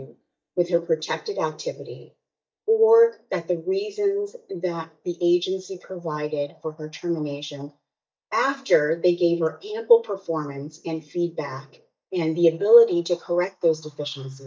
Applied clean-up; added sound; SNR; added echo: neural mask model DeepFilterNet 3.